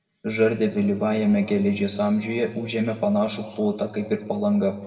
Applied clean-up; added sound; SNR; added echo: none; none; none; reverberation time 1.3 s.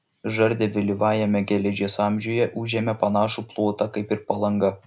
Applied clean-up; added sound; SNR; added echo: none; none; none; none.